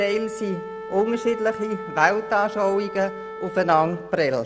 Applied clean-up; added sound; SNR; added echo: none; Wind instrument, woodwind instrument; 11 dB; none.